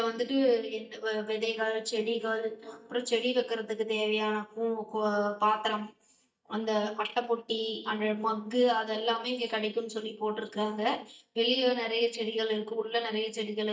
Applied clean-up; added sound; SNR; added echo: neural mask model DeepFilterNet 3.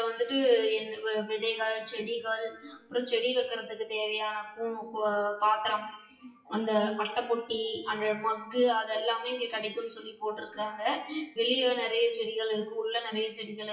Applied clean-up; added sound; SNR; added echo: classical method WPE with log-MMSE.